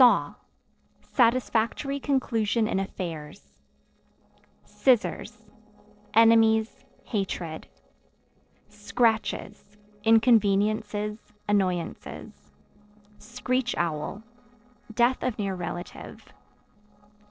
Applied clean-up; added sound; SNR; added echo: neural separator model SepFormer DNS4.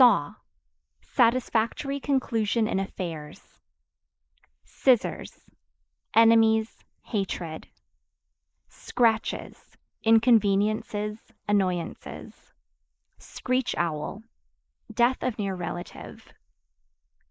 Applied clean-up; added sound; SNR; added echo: neural mask model Resemble Enhance denoiser.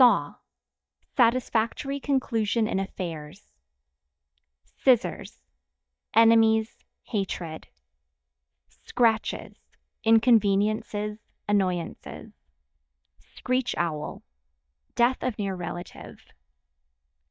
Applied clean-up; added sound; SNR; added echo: neural mask model DeepFilterNet 3.